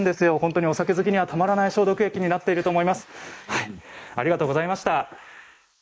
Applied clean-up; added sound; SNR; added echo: neural mask model Resemble Enhance denoiser.